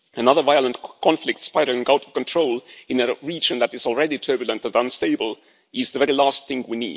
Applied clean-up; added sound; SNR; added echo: none; none; none; none.